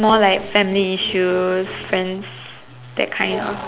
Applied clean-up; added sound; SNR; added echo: none; none; none; none.